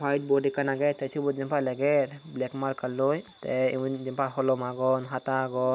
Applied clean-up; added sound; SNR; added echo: none; none; none; none.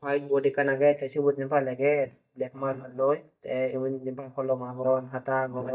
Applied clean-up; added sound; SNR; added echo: neural mask model DeepFilterNet 3.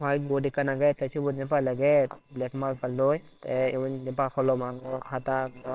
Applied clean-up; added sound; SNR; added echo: neural separator model SepFormer WHAMR!.